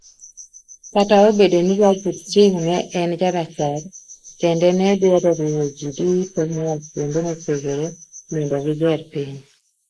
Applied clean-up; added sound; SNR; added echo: neural mask model Resemble Enhance denoiser.